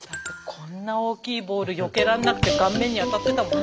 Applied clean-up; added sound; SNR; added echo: none; none; none; none.